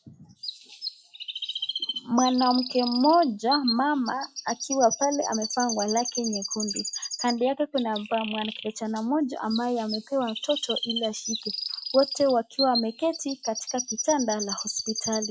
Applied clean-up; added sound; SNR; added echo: classical method log-MMSE.